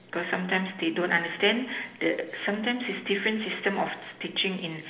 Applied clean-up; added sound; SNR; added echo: none; none; none; reverberation time 0.8 s.